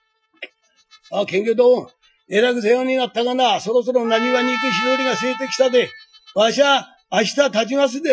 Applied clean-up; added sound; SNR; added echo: classical method Wiener filter.